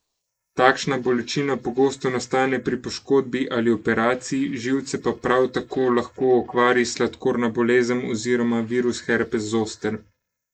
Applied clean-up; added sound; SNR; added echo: neural mask model Resemble Enhance denoiser.